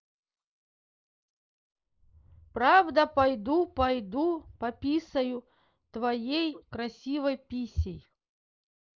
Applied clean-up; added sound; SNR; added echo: neural mask model Resemble Enhance denoiser.